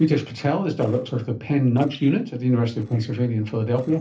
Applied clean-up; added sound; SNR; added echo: neural separator model SepFormer DNS4.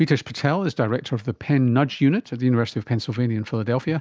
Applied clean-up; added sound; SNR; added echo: none; none; none; none.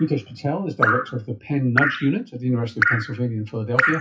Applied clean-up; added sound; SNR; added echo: classical method WPE with log-MMSE.